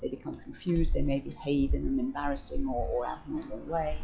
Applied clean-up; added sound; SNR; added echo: classical method log-MMSE.